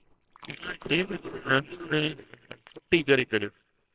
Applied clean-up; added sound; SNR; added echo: neural separator model SepFormer WHAMR!.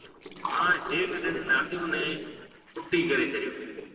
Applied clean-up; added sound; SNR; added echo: neural separator model SepFormer DNS4.